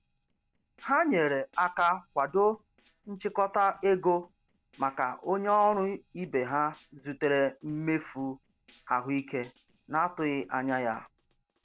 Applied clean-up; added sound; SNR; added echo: neural separator model SepFormer DNS4.